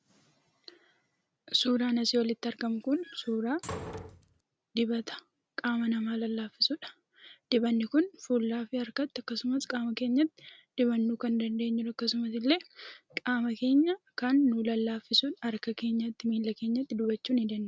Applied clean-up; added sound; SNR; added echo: none; Slam; 14 dB; none.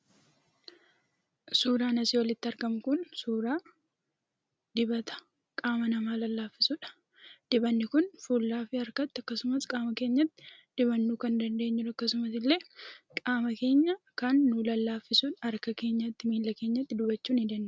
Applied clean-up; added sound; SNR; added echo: none; none; none; none.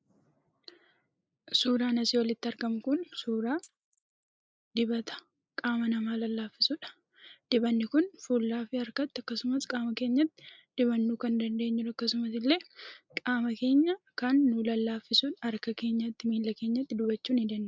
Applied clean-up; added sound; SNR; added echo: neural mask model Resemble Enhance denoiser.